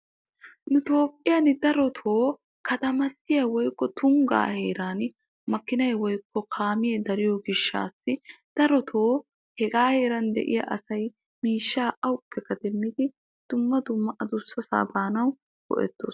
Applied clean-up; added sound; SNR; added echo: none; none; none; none.